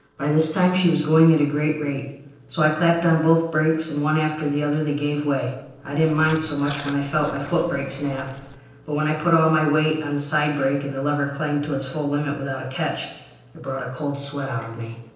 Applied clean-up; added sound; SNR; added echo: neural separator model SepFormer DNS4.